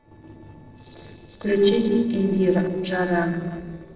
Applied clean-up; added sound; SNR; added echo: neural separator model SepFormer DNS4.